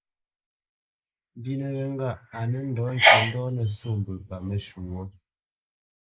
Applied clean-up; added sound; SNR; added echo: neural mask model Resemble Enhance denoiser.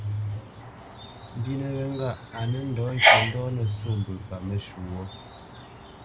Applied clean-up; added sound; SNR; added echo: none; Sneeze; -2 dB; none.